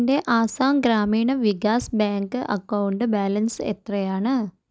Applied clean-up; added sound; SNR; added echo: none; none; none; none.